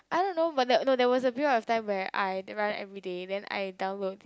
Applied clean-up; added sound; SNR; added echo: none; none; none; none.